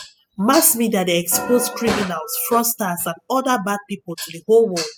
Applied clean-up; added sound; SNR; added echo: classical method spectral subtraction.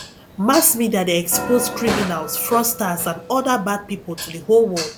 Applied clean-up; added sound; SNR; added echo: none; Organ + Dishes, pots, and pans; 11 dB; none.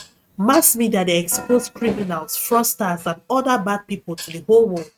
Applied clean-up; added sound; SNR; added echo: neural mask model RNNoise.